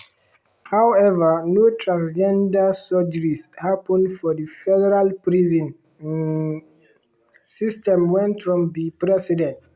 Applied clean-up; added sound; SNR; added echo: none; none; none; none.